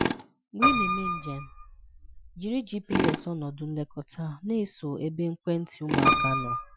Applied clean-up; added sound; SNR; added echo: classical method Wiener filter.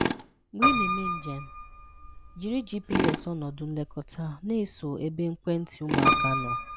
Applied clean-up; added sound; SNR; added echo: none; Tools + Piano; -2 dB; none.